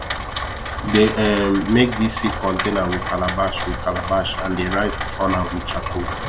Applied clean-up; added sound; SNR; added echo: none; Rain; 5 dB; none.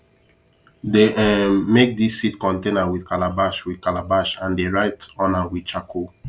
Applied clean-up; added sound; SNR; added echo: none; none; none; none.